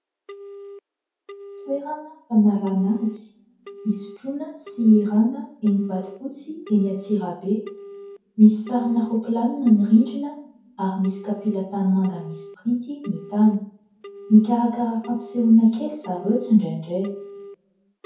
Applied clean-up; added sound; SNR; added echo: none; Telephone; 20 dB; reverberation time 0.6 s.